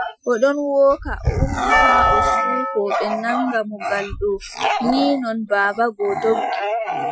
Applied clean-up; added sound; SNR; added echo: classical method Wiener filter.